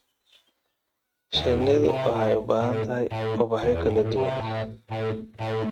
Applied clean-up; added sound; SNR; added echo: neural mask model RNNoise.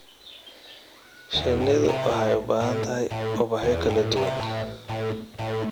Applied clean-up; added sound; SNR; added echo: none; Electric guitar / Bass guitar; 2 dB; none.